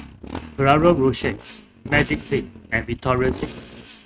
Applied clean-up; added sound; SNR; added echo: neural mask model RNNoise.